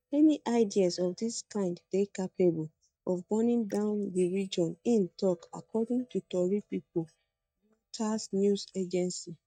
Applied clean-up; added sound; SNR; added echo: neural mask model DeepFilterNet 3.